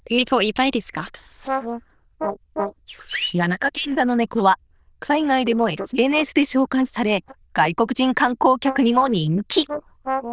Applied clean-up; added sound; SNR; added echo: neural diffusion model UNIVERSE++.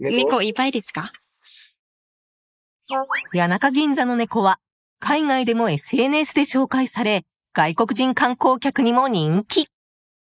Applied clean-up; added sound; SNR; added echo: neural mask model Resemble Enhance denoiser.